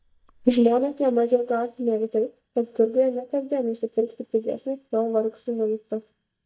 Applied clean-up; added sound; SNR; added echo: neural mask model DeepFilterNet 3.